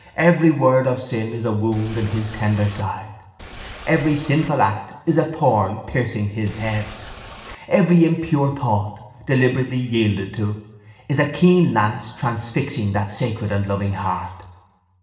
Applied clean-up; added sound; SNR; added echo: none; Boat, Water vehicle; 16 dB; reverberation time 1.0 s.